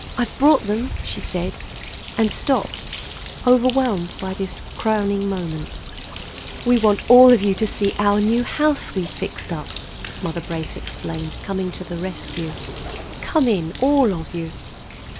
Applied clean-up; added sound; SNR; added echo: none; Bird; 12 dB; none.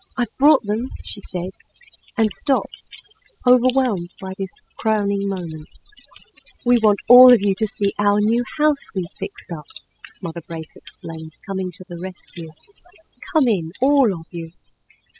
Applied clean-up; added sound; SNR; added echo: classical method spectral subtraction.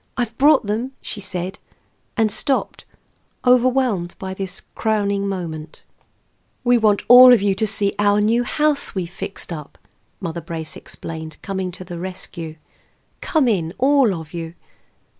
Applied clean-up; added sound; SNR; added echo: none; none; none; none.